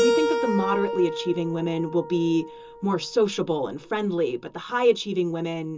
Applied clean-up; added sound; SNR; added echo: none; Keyboard (musical); 5 dB; reverberation time 0.2 s.